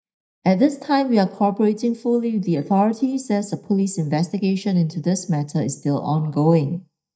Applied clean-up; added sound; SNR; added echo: neural mask model DeepFilterNet 3.